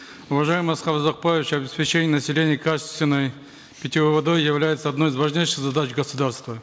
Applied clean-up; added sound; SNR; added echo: none; none; none; none.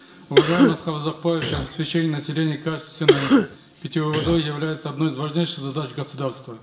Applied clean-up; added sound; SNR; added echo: none; Cough; -3 dB; reverberation time 1.6 s.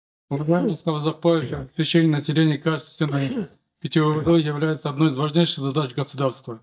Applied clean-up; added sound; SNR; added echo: neural mask model DeepFilterNet 3.